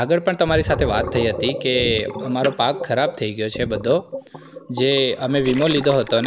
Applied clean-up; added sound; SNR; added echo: none; Gurgling; 9 dB; none.